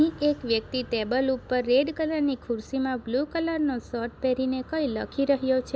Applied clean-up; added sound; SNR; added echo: none; none; none; none.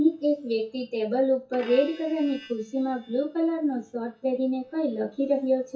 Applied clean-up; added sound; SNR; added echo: classical method WPE with log-MMSE.